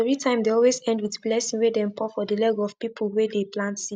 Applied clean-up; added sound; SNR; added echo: none; none; none; none.